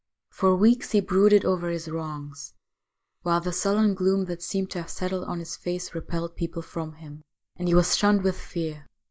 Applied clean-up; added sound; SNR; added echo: neural mask model Resemble Enhance denoiser.